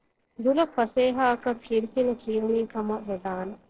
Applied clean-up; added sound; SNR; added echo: neural separator model SepFormer DNS4.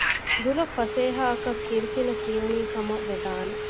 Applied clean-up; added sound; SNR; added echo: none; Telephone; 2 dB; none.